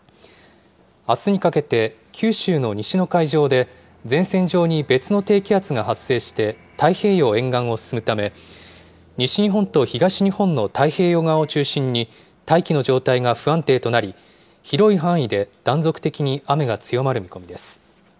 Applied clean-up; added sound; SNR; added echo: none; none; none; none.